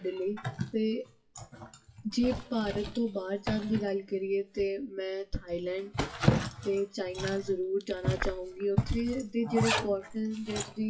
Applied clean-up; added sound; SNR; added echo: classical method WPE with log-MMSE.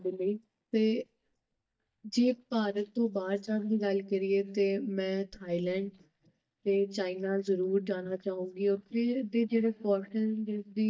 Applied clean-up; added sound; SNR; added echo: neural mask model DeepFilterNet 3.